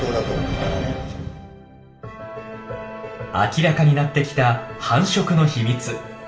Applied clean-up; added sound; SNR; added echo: none; none; none; reverberation time 0.6 s.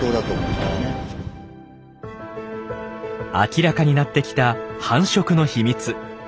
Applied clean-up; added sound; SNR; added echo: none; none; none; none.